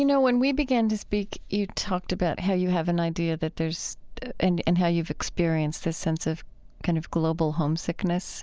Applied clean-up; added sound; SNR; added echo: none; none; none; none.